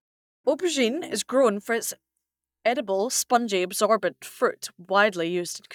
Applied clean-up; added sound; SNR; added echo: neural mask model DeepFilterNet 3.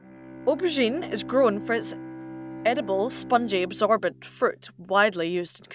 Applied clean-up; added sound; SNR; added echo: none; Bowed string instrument; 14 dB; none.